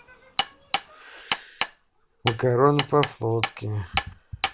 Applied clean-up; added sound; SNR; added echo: none; Hammer; 6 dB; none.